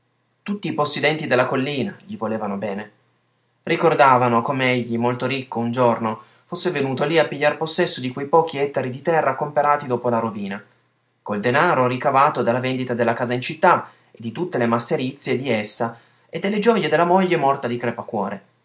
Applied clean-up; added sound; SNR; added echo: none; none; none; none.